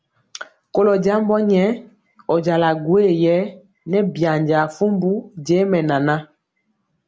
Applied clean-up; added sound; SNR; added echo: none; none; none; none.